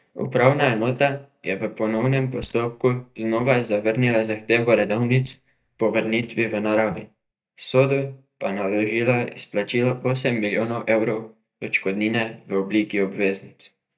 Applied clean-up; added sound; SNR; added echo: neural mask model DeepFilterNet 3.